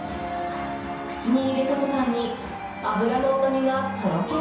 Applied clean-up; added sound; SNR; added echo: none; Cheering; 17 dB; reverberation time 0.7 s.